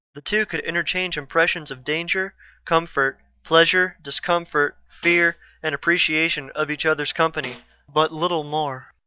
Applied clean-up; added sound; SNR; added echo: neural mask model DeepFilterNet 3.